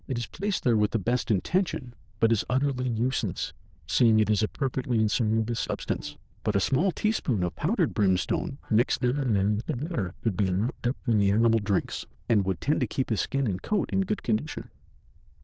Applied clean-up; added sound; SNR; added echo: neural diffusion model UNIVERSE++.